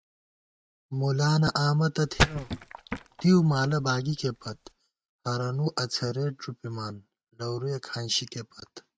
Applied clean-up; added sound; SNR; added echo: neural mask model RNNoise.